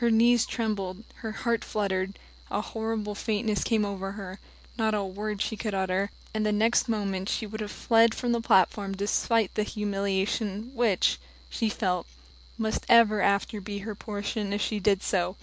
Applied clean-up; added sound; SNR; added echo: none; none; none; none.